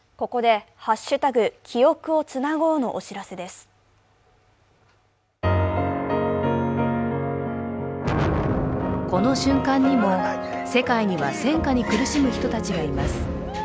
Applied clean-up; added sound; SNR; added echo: none; none; none; none.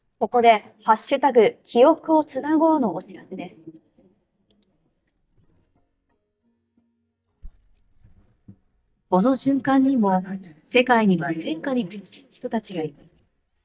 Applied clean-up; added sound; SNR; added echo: neural mask model DeepFilterNet 3.